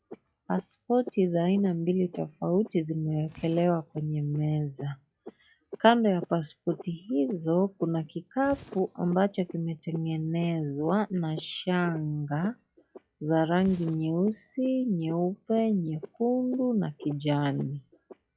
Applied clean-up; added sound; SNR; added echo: classical method log-MMSE.